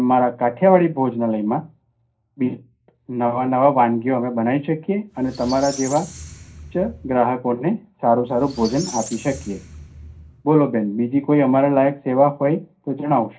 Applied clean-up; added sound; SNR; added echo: none; Squeak; 16 dB; reverberation time 0.3 s.